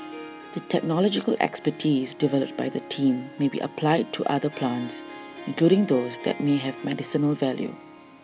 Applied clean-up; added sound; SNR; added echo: none; Harp; 15 dB; none.